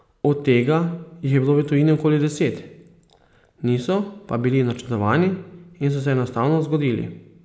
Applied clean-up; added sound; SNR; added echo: none; none; none; none.